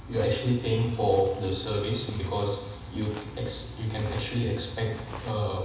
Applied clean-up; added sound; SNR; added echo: none; Walk, footsteps; 19 dB; reverberation time 1.1 s.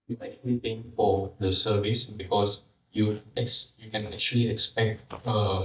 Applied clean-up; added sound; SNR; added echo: neural mask model DeepFilterNet 3.